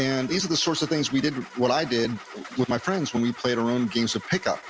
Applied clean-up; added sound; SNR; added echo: none; Engine starting / Car; 17 dB; none.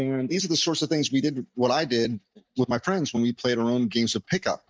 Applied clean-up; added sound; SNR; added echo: neural mask model DeepFilterNet 3.